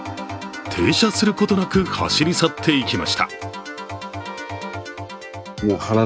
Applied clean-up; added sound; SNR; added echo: none; Wind instrument, woodwind instrument; 18 dB; none.